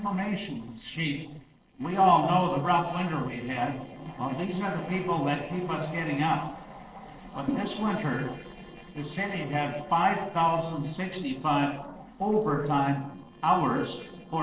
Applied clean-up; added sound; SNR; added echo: neural separator model SepFormer DNS4.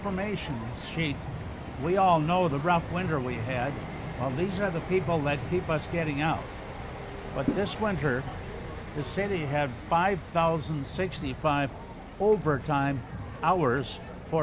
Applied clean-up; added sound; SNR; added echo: none; none; none; none.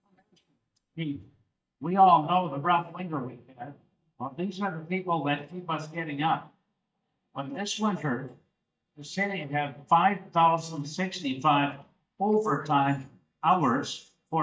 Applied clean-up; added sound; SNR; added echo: neural mask model DeepFilterNet 3.